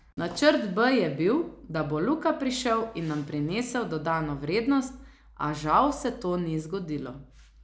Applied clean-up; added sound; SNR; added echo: none; none; none; none.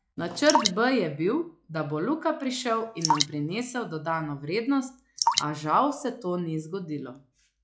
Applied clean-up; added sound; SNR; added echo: classical method log-MMSE.